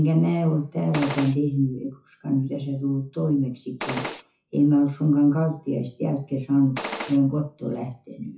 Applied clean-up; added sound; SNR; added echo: classical method WPE with log-MMSE.